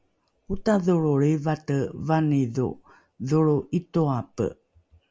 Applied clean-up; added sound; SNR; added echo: none; none; none; none.